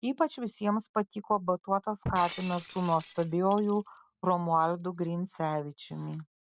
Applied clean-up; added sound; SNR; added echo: none; Shatter; 14 dB; none.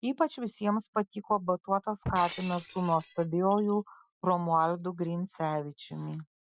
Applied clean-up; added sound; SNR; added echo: classical method Wiener filter.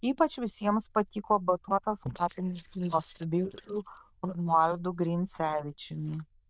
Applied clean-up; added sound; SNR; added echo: neural diffusion model UNIVERSE++.